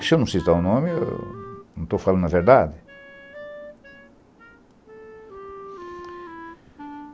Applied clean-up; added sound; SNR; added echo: none; Wind instrument, woodwind instrument; 17 dB; none.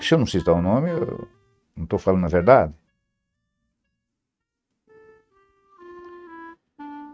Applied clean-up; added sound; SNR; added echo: neural mask model RNNoise.